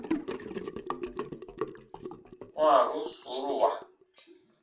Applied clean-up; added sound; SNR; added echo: none; Sink (filling or washing) / Gurgling; 8 dB; reverberation time 0.3 s.